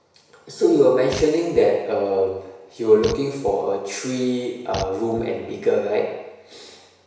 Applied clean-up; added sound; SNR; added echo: none; Fart; 17 dB; reverberation time 1.0 s.